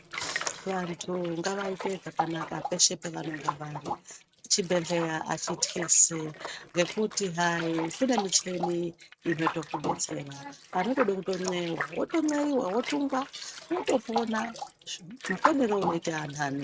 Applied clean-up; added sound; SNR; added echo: neural mask model RNNoise.